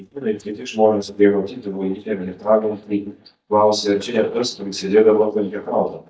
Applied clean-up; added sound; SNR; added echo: neural mask model DeepFilterNet 3.